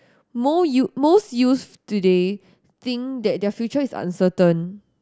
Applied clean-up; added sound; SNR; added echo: none; none; none; none.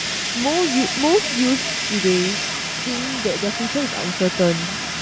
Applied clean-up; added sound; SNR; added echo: none; Fire; 2 dB; none.